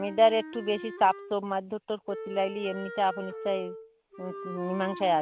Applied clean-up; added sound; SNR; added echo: none; Wind instrument, woodwind instrument; 12 dB; none.